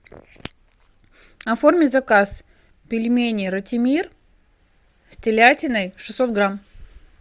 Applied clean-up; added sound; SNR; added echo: none; none; none; none.